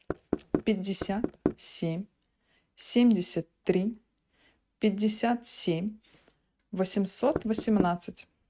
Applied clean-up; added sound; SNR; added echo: neural mask model RNNoise.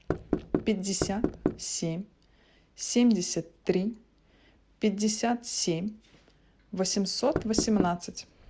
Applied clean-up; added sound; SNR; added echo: none; Knock; 0 dB; none.